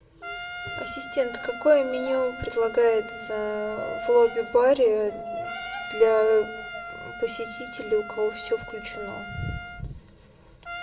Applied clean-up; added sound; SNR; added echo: none; Trumpet; 13 dB; reverberation time 0.9 s.